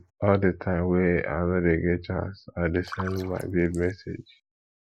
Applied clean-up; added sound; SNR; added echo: neural mask model Resemble Enhance denoiser.